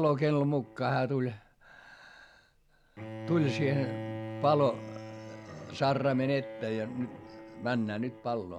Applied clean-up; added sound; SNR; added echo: none; Bowed string instrument; 12 dB; none.